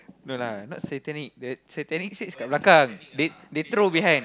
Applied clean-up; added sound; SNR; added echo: none; none; none; none.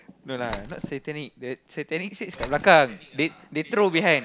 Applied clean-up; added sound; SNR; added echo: none; Slam; 19 dB; none.